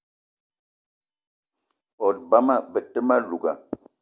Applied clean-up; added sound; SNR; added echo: none; none; none; none.